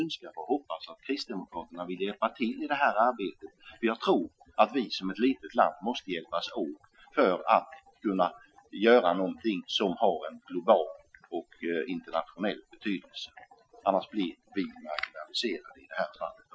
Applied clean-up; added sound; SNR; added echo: classical method Wiener filter.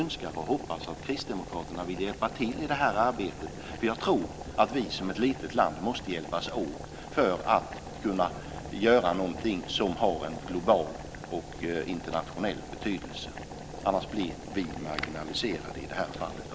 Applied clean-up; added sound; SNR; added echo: none; Boiling; 12 dB; none.